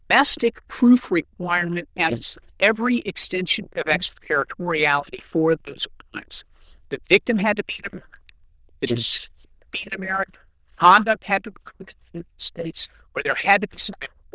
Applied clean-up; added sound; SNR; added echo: neural diffusion model UNIVERSE++.